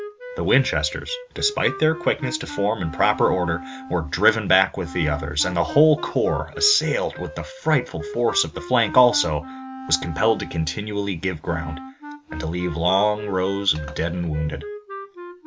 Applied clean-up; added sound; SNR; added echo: none; Wind instrument, woodwind instrument; 14 dB; none.